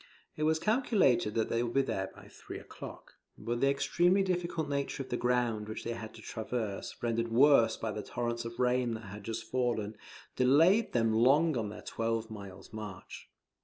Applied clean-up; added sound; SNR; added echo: none; none; none; none.